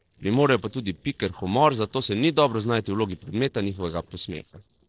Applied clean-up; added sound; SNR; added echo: neural separator model SepFormer DNS4.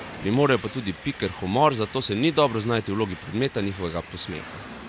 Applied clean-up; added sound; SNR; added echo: none; Train; 16 dB; none.